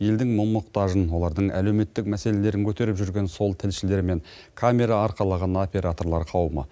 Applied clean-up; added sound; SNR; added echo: none; none; none; none.